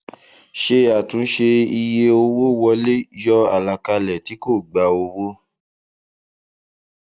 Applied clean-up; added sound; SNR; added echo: none; none; none; none.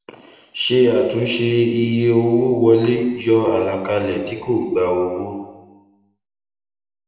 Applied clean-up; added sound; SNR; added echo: none; none; none; reverberation time 1.1 s.